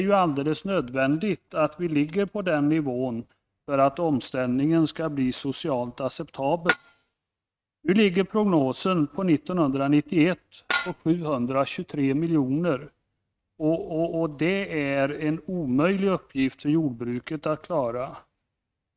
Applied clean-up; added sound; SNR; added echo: neural mask model RNNoise.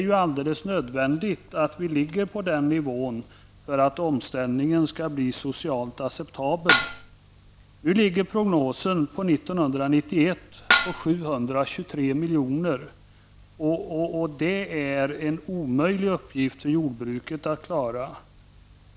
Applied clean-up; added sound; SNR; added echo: none; Dishes, pots, and pans; -4 dB; none.